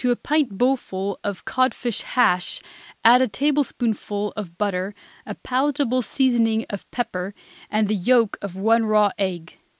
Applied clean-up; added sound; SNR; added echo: none; none; none; none.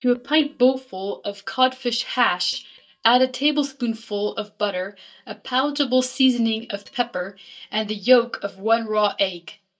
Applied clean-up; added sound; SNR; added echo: neural mask model DeepFilterNet 3.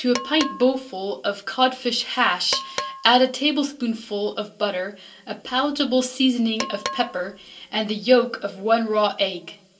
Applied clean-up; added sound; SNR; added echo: none; Percussion; 12 dB; reverberation time 0.2 s.